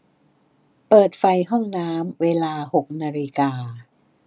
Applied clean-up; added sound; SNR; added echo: none; none; none; none.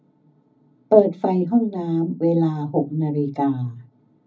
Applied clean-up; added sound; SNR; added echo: none; none; none; reverberation time 0.4 s.